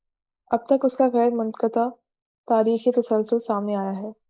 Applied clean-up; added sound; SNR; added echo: neural mask model Resemble Enhance denoiser.